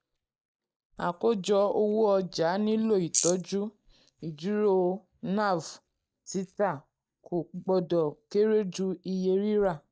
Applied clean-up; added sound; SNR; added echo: neural mask model DeepFilterNet 3.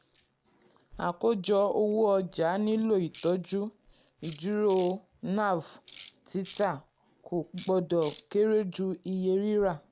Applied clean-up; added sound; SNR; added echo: none; Tools; 5 dB; none.